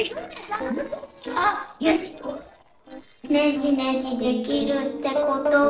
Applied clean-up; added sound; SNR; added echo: neural separator model SepFormer DNS4.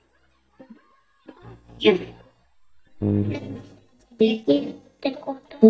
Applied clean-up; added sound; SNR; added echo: neural mask model DeepFilterNet 3.